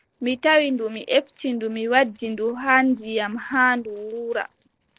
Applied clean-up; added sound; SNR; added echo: neural separator model SepFormer DNS4.